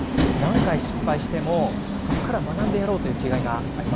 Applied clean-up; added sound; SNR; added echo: none; Subway, metro, underground; -2 dB; none.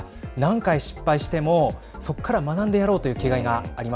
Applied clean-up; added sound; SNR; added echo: none; none; none; none.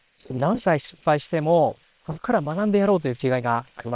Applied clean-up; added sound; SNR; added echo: neural separator model SepFormer WHAM!.